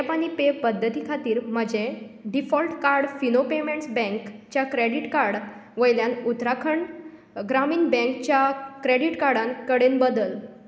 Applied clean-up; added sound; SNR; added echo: none; none; none; none.